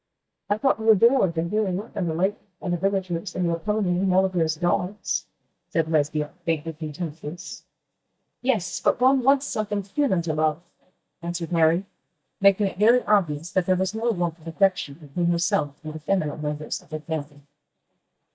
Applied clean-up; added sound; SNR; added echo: neural mask model DeepFilterNet 3.